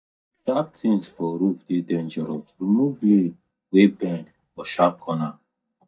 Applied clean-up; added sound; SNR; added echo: neural mask model DeepFilterNet 3.